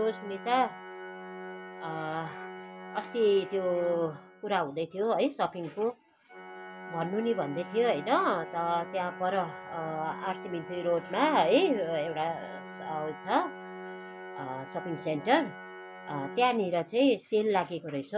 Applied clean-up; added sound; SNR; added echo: none; Organ; 14 dB; none.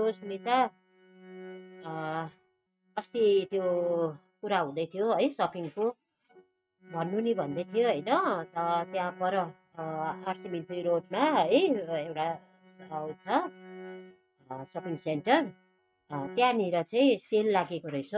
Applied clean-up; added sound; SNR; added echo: neural mask model RNNoise.